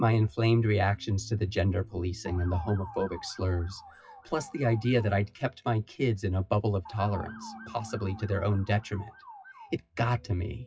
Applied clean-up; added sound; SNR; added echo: classical method WPE with log-MMSE.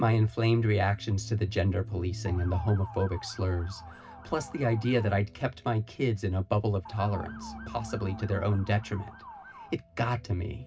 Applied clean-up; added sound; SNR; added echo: none; Motor vehicle (road) / Siren; 18 dB; reverberation time 0.4 s.